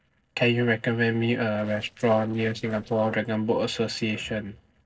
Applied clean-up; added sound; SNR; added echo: neural separator model SepFormer DNS4.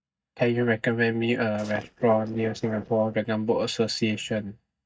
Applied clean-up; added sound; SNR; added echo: neural mask model DeepFilterNet 3.